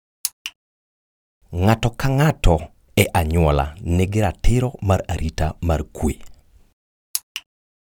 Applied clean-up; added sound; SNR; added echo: none; none; none; none.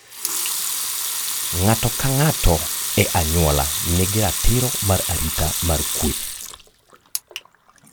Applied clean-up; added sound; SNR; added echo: none; Sink (filling or washing) / Water tap, faucet / Liquid; 3 dB; none.